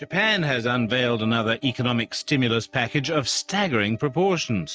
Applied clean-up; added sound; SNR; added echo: neural mask model RNNoise.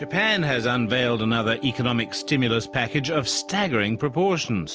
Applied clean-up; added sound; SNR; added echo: none; none; none; none.